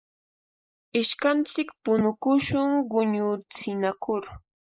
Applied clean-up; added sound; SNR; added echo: neural mask model Resemble Enhance denoiser.